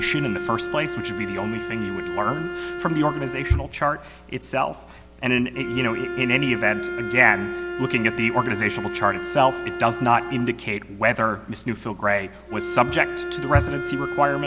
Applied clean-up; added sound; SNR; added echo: none; Wind instrument, woodwind instrument; 7 dB; none.